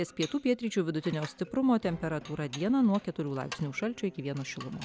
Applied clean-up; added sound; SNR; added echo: none; Dishes, pots, and pans; 18 dB; none.